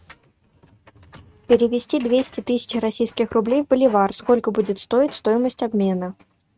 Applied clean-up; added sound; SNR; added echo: neural mask model RNNoise.